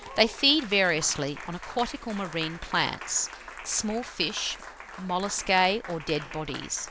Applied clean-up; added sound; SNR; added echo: none; Applause; 14 dB; none.